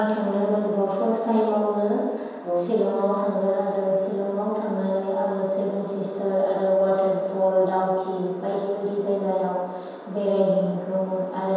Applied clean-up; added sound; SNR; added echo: none; Brass instrument; 7 dB; reverberation time 1.2 s.